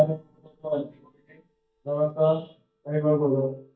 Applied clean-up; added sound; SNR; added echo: neural mask model DeepFilterNet 3.